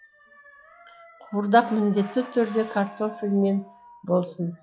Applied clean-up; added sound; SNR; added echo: classical method log-MMSE.